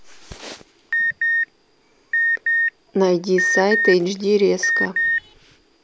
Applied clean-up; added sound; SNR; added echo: none; Alarm; 1 dB; none.